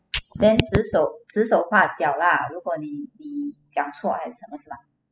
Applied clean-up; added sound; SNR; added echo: classical method spectral subtraction.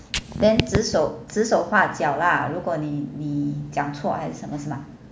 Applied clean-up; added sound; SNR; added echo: none; Fire; 20 dB; none.